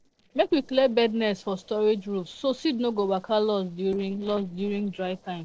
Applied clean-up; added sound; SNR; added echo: neural separator model SepFormer DNS4.